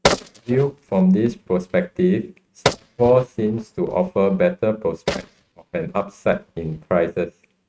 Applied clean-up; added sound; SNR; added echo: neural mask model RNNoise.